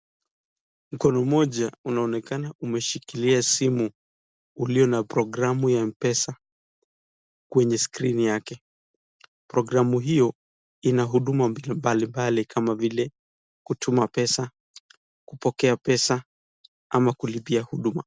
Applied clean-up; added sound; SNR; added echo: none; none; none; none.